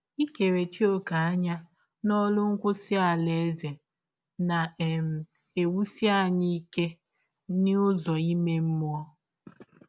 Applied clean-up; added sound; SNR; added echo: none; none; none; none.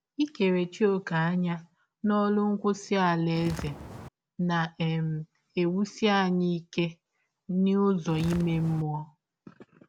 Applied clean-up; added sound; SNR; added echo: none; Walk, footsteps; 11 dB; none.